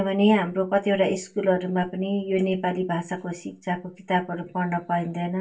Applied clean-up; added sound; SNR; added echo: none; none; none; reverberation time 0.2 s.